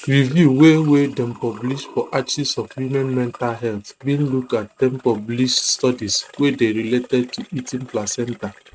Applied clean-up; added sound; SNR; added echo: neural mask model RNNoise.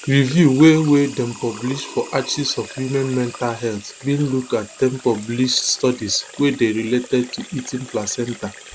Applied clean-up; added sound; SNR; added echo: none; Sink (filling or washing) / Water tap, faucet; 18 dB; none.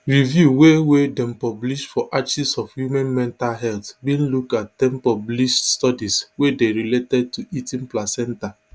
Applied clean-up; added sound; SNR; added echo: none; none; none; none.